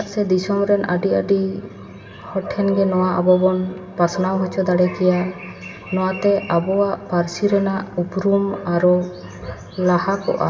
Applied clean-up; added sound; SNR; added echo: none; none; none; reverberation time 2.5 s.